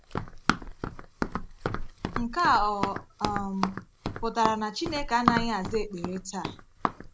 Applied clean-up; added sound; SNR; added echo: none; Run; 2 dB; none.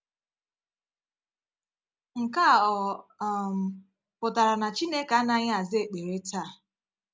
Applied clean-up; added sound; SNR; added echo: none; none; none; none.